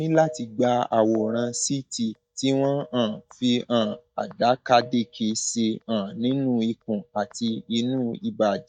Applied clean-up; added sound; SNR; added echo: neural mask model DeepFilterNet 3.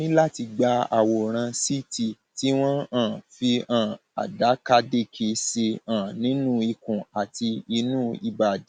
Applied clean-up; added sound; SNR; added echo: none; none; none; none.